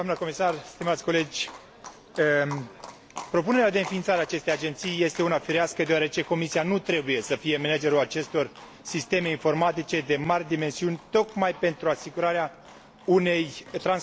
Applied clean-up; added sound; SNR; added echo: none; Livestock, farm animals, working animals; 19 dB; none.